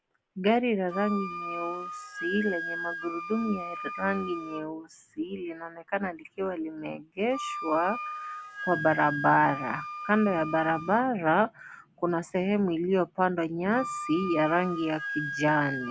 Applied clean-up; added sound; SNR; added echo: none; Wind instrument, woodwind instrument; 10 dB; none.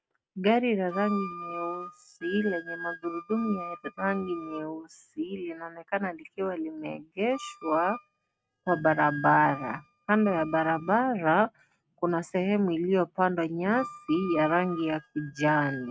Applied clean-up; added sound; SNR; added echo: neural mask model RNNoise.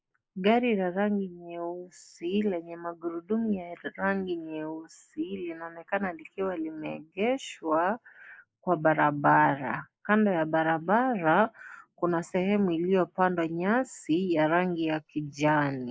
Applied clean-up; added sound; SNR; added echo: neural mask model Resemble Enhance denoiser.